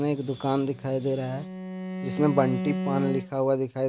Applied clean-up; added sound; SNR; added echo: none; Bowed string instrument; 7 dB; none.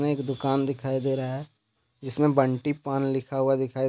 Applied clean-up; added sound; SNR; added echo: none; none; none; none.